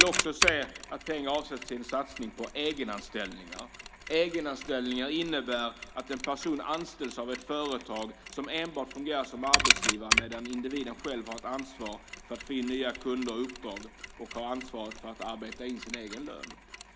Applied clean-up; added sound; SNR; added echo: none; Mechanisms; 1 dB; none.